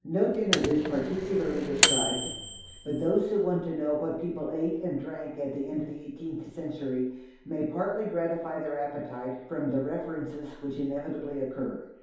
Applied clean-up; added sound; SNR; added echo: none; Microwave oven; -1 dB; reverberation time 0.8 s.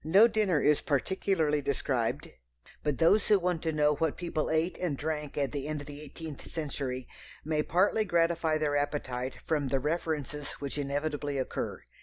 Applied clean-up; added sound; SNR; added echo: none; none; none; none.